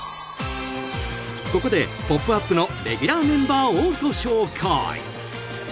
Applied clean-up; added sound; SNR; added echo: none; none; none; none.